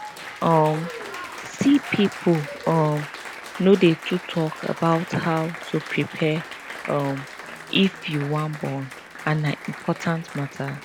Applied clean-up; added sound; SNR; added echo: none; Applause; 13 dB; none.